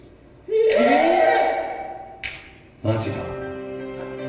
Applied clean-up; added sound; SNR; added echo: none; none; none; reverberation time 0.9 s.